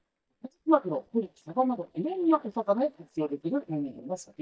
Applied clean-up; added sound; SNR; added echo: neural mask model DeepFilterNet 3.